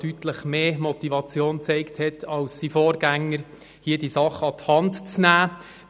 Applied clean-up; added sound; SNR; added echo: none; none; none; none.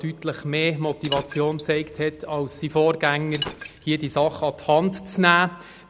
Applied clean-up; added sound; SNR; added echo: none; Liquid; 15 dB; none.